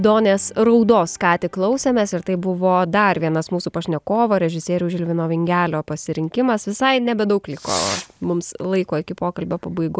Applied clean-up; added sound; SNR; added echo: none; Fireworks; 14 dB; none.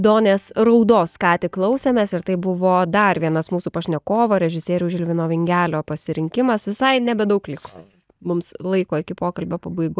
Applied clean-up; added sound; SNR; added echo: neural mask model DeepFilterNet 3.